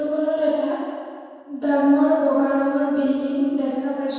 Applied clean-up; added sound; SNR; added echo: none; none; none; reverberation time 1.9 s.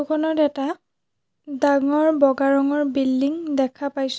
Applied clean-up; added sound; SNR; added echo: none; none; none; none.